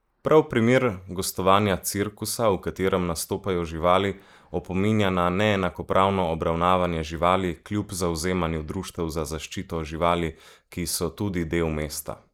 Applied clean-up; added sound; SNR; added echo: neural mask model Resemble Enhance denoiser.